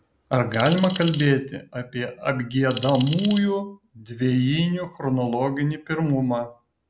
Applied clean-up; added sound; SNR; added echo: none; Alarm; 15 dB; none.